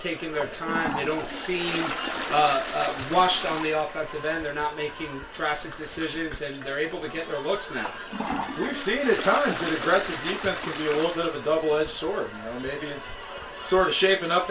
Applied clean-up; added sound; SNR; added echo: none; Toilet flush; 9 dB; reverberation time 0.3 s.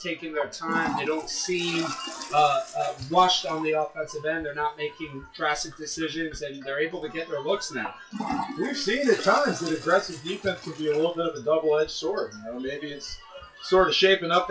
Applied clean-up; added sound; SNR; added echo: classical method WPE with log-MMSE.